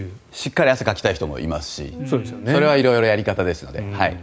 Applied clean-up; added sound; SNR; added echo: none; none; none; none.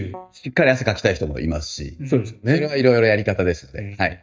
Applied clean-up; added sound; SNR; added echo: neural mask model DeepFilterNet 3.